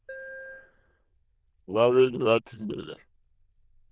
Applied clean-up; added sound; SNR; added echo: neural diffusion model UNIVERSE++.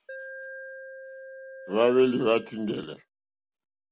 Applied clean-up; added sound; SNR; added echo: none; Alarm; 15 dB; none.